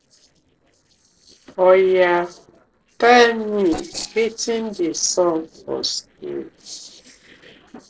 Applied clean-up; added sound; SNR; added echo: neural separator model SepFormer DNS4.